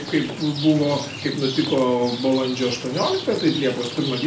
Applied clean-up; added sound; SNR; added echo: none; Rain; 10 dB; reverberation time 0.4 s.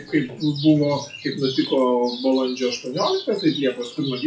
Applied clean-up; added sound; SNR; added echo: classical method WPE with log-MMSE.